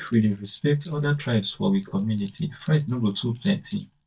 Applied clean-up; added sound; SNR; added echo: neural mask model DeepFilterNet 3.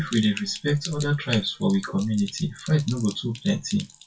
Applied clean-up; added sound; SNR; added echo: classical method WPE with log-MMSE.